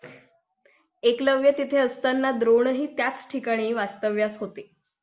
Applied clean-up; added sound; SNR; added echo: none; none; none; none.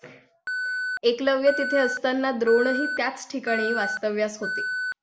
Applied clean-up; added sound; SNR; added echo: none; Alarm; 5 dB; none.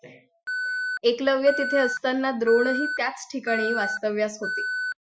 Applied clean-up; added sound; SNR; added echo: classical method Wiener filter.